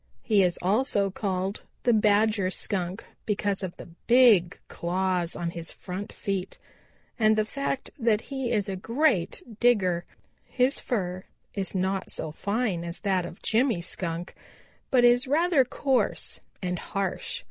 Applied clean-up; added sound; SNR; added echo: none; none; none; none.